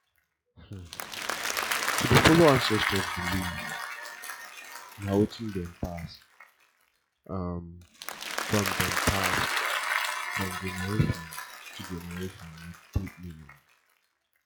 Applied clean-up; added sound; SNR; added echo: classical method log-MMSE.